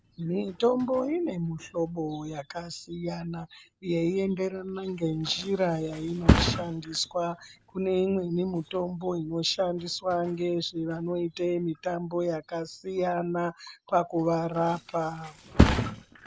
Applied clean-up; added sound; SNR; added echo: none; Thump, thud; 4 dB; none.